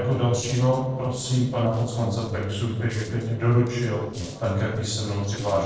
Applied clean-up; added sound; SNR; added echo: neural separator model SepFormer DNS4.